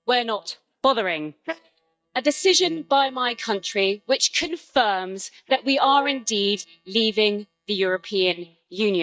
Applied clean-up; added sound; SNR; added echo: neural mask model DeepFilterNet 3.